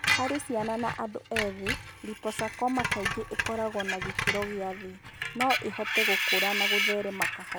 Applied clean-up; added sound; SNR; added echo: none; Screech; -1 dB; none.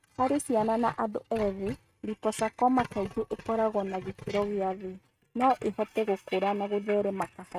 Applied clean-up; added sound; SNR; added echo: neural mask model RNNoise.